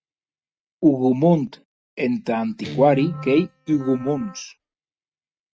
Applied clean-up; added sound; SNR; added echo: neural mask model RNNoise.